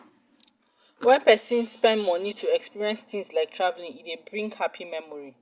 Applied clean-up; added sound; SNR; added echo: none; none; none; none.